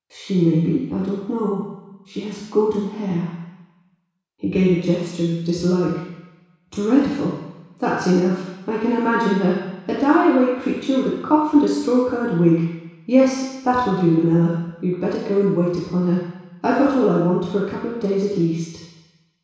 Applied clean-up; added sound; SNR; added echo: none; none; none; reverberation time 1.1 s.